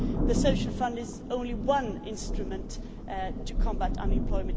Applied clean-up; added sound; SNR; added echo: none; Thunder; -4 dB; none.